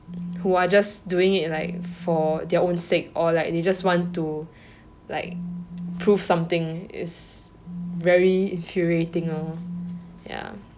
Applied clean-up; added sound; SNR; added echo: none; Telephone; 12 dB; none.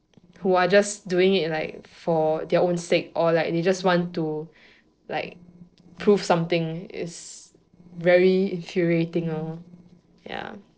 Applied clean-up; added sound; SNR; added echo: neural separator model SepFormer DNS4.